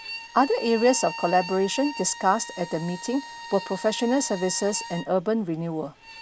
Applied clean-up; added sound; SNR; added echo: none; Bowed string instrument; 13 dB; none.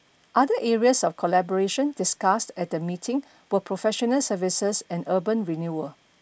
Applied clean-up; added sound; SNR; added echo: none; none; none; none.